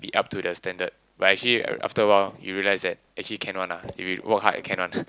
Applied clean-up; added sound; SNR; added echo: none; none; none; none.